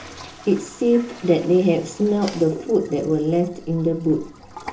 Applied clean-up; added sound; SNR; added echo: none; Toilet flush; 18 dB; reverberation time 0.2 s.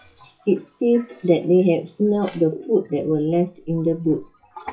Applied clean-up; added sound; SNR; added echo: classical method WPE with log-MMSE.